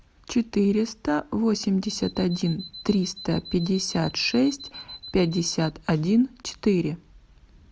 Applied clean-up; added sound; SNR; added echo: none; Alarm; 16 dB; none.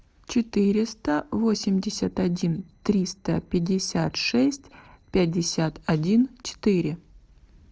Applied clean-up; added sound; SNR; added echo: neural separator model SepFormer DNS4.